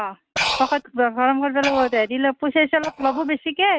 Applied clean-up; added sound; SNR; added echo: neural mask model RNNoise.